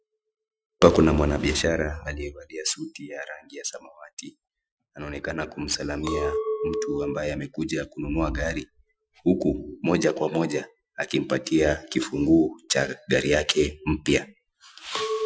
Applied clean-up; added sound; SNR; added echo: classical method Wiener filter.